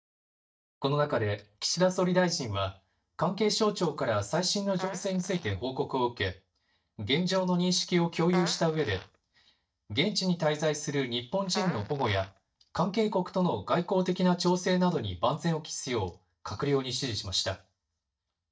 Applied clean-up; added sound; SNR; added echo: neural mask model DeepFilterNet 3.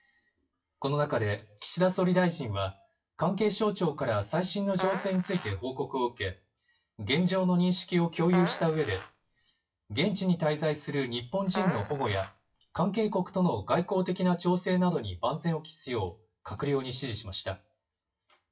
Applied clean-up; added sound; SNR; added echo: classical method WPE with log-MMSE.